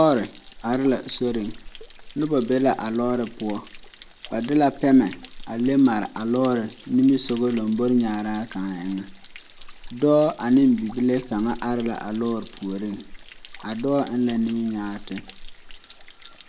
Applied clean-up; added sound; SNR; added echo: none; Stream / Trickle, dribble / Splash, splatter; 16 dB; none.